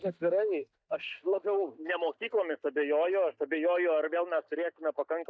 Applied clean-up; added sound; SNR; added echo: neural mask model DeepFilterNet 3.